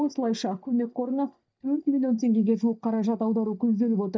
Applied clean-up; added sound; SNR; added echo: neural mask model DeepFilterNet 3.